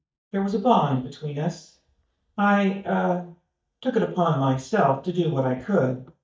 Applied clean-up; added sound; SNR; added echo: neural mask model DeepFilterNet 3.